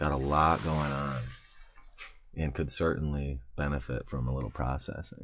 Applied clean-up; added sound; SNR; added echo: classical method log-MMSE.